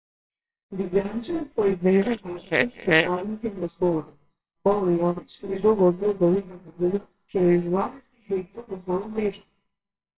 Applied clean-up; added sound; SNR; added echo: neural separator model SepFormer WHAMR!.